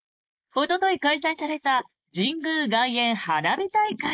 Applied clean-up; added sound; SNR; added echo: neural mask model Resemble Enhance denoiser.